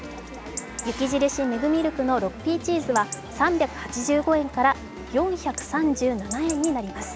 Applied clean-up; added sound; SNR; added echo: none; Chatter / Chirp, tweet / Livestock, farm animals, working animals; 13 dB; none.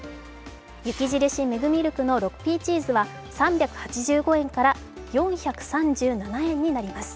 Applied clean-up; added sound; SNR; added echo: none; none; none; none.